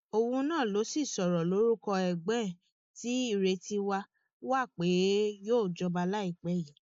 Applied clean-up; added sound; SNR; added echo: neural mask model Resemble Enhance denoiser.